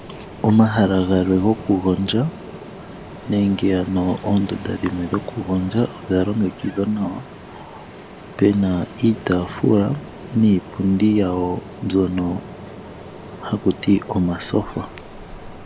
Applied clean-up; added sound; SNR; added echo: none; Ocean; 15 dB; none.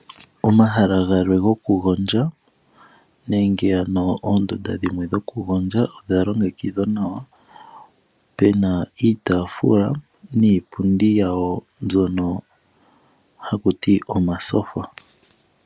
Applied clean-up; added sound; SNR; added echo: none; none; none; none.